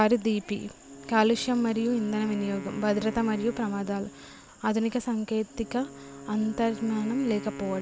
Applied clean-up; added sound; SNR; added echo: none; Wind instrument, woodwind instrument; 15 dB; none.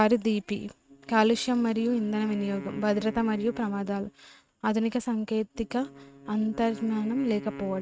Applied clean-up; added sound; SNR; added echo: neural mask model RNNoise.